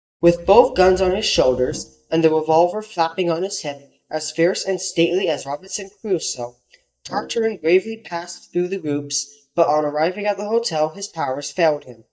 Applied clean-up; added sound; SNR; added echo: neural mask model DeepFilterNet 3.